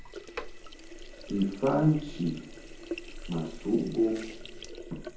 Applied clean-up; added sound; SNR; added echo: none; Sink (filling or washing); 10 dB; reverberation time 0.6 s.